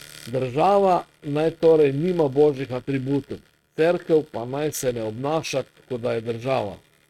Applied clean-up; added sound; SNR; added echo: neural mask model RNNoise.